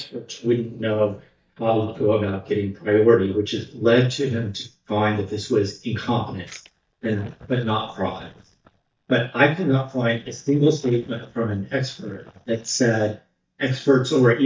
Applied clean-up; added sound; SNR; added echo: neural mask model DeepFilterNet 3.